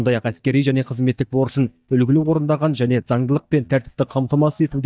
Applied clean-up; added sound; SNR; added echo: neural mask model DeepFilterNet 3.